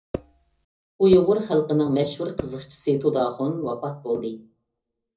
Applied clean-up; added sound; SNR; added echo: none; Percussion; 11 dB; reverberation time 0.4 s.